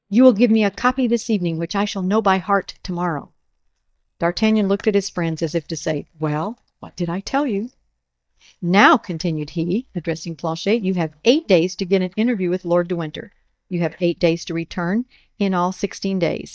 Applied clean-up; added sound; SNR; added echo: neural mask model DeepFilterNet 3.